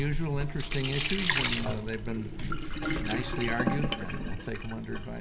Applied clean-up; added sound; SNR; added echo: none; Sink (filling or washing); -2 dB; none.